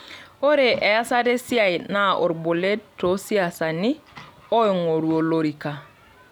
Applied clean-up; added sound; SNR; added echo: none; none; none; none.